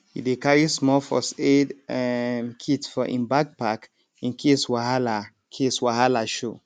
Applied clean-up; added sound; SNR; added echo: none; none; none; none.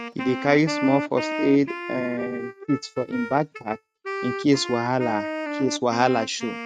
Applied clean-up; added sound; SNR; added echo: neural mask model RNNoise.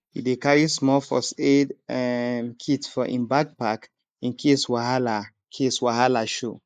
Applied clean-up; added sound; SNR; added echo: neural mask model Resemble Enhance denoiser.